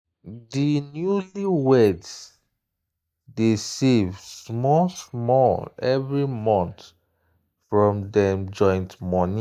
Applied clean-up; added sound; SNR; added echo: neural mask model DeepFilterNet 3.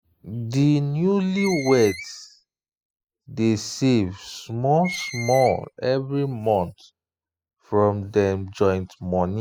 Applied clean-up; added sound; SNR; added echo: classical method spectral subtraction.